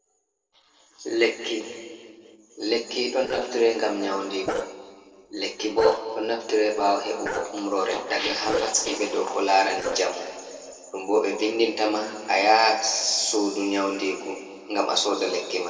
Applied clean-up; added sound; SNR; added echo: neural separator model SepFormer DNS4.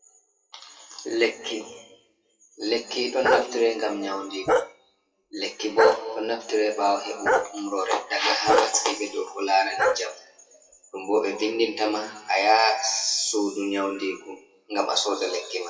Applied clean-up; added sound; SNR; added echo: classical method WPE with log-MMSE.